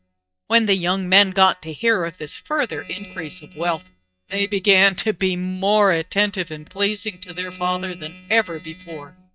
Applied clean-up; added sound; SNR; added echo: neural mask model DeepFilterNet 3.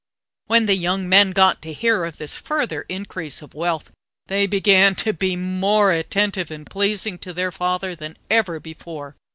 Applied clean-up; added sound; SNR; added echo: none; none; none; none.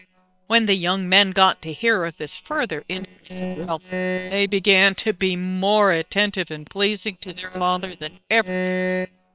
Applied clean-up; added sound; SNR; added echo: neural separator model SepFormer WHAM!.